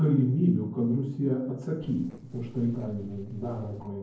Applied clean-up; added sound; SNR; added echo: neural separator model SepFormer DNS4.